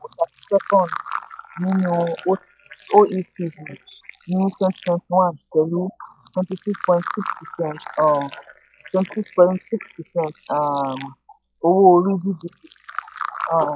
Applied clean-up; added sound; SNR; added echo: classical method log-MMSE.